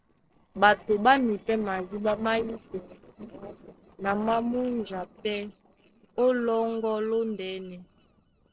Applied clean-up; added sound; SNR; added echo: neural separator model SepFormer DNS4.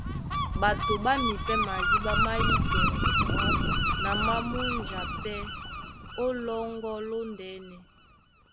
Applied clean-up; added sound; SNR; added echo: none; Gull, seagull; -4 dB; none.